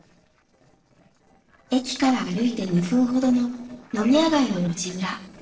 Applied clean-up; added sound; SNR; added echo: neural separator model SepFormer DNS4.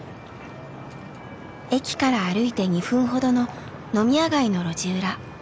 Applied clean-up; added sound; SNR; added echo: none; none; none; none.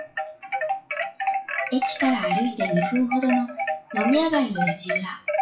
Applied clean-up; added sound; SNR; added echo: classical method WPE with log-MMSE.